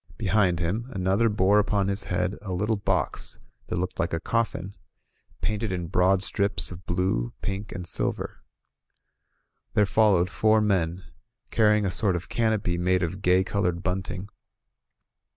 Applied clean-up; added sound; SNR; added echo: none; none; none; none.